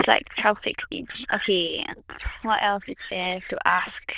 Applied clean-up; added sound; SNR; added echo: neural diffusion model UNIVERSE++.